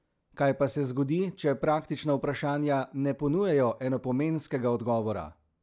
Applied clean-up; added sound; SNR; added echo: none; none; none; none.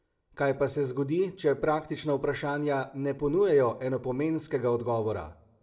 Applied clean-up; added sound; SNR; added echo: none; none; none; reverberation time 0.4 s.